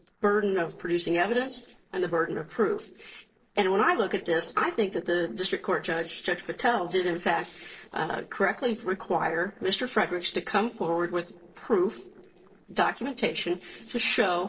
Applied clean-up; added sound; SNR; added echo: neural separator model SepFormer DNS4.